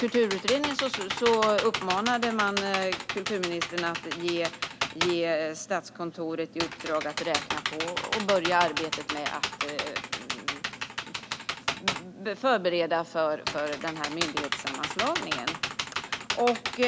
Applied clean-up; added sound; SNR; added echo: none; Computer keyboard; 4 dB; none.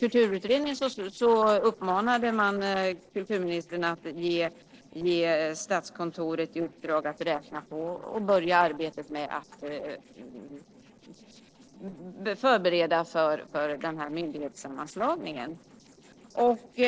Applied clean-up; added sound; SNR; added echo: neural separator model SepFormer DNS4.